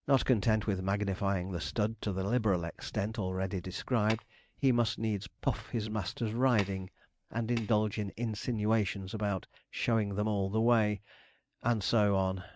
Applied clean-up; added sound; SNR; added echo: neural mask model RNNoise.